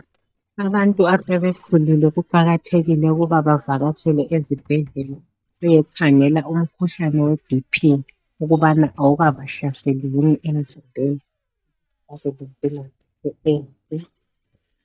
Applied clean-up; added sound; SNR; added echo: neural mask model DeepFilterNet 3.